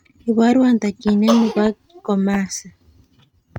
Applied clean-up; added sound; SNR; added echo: neural mask model RNNoise.